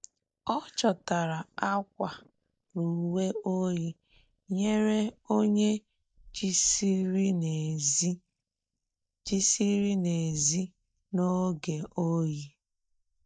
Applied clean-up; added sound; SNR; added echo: neural mask model DeepFilterNet 3.